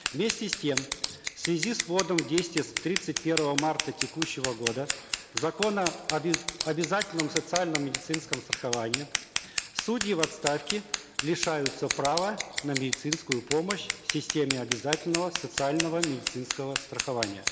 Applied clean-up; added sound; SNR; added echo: none; Scissors; 3 dB; none.